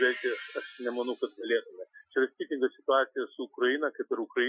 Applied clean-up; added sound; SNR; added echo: classical method Wiener filter.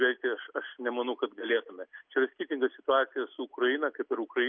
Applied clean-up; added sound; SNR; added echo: none; none; none; none.